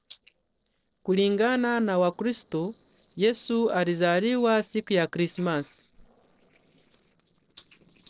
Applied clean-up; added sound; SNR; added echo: neural separator model SepFormer DNS4.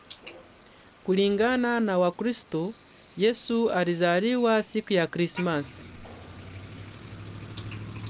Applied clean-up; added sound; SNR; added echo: none; Motor vehicle (road); 17 dB; none.